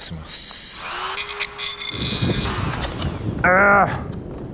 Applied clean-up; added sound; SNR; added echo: none; Tools; 8 dB; none.